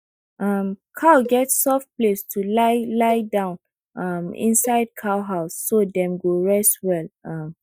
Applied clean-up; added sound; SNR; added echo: neural mask model DeepFilterNet 3.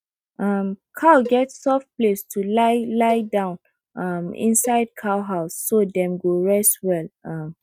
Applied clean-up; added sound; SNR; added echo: neural mask model RNNoise.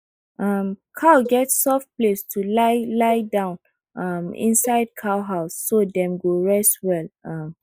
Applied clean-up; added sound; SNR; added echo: neural mask model Resemble Enhance denoiser.